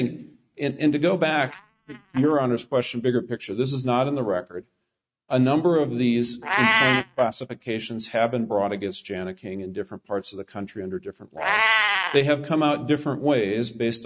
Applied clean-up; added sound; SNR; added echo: neural mask model RNNoise.